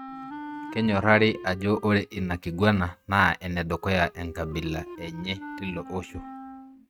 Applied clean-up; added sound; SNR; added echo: neural mask model RNNoise.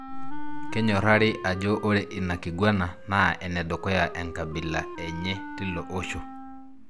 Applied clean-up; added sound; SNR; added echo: none; Wind instrument, woodwind instrument; 14 dB; none.